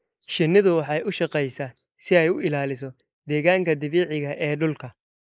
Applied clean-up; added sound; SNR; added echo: neural mask model Resemble Enhance denoiser.